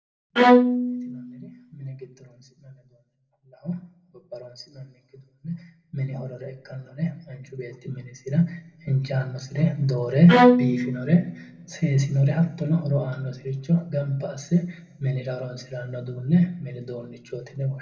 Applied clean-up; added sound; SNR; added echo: none; Bowed string instrument; -4 dB; reverberation time 0.8 s.